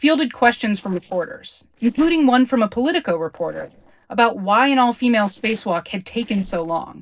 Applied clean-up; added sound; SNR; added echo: neural separator model SepFormer DNS4.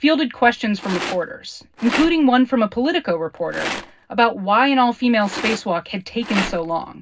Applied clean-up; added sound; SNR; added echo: none; Rattle; 12 dB; reverberation time 0.4 s.